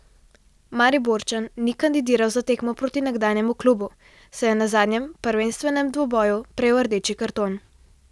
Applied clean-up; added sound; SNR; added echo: none; none; none; none.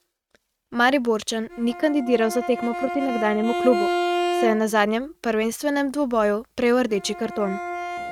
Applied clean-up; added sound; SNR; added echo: neural mask model RNNoise.